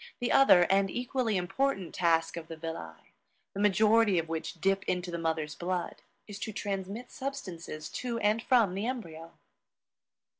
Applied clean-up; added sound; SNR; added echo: none; none; none; none.